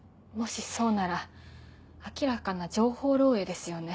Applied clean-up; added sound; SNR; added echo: none; none; none; none.